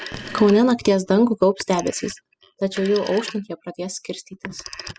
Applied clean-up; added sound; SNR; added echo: classical method spectral subtraction.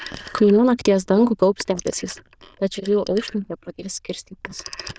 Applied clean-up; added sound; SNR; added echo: neural diffusion model UNIVERSE++.